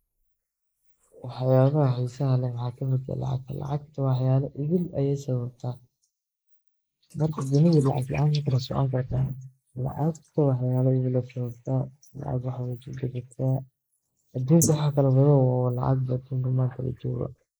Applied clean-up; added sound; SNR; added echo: neural mask model Resemble Enhance denoiser.